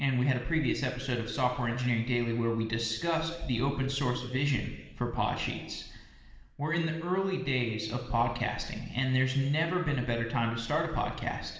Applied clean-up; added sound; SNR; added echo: none; none; none; reverberation time 1.1 s.